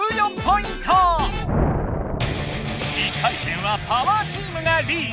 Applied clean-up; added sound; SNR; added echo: none; Thunder; 7 dB; none.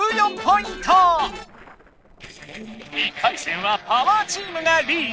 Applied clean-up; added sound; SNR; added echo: neural separator model SepFormer DNS4.